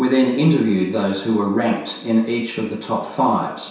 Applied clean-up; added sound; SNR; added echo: none; none; none; reverberation time 0.7 s.